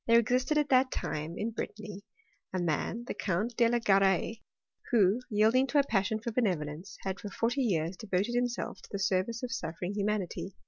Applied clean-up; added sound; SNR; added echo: none; none; none; none.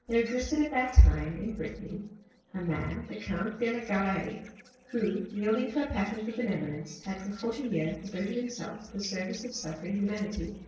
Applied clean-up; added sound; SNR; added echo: neural separator model SepFormer DNS4.